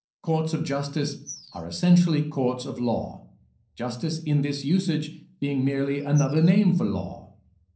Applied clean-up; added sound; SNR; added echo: neural separator model SepFormer DNS4.